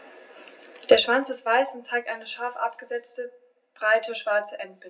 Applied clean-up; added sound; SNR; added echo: none; none; none; reverberation time 0.4 s.